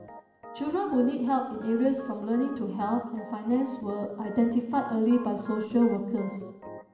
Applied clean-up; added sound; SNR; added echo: none; Organ; 17 dB; reverberation time 1.0 s.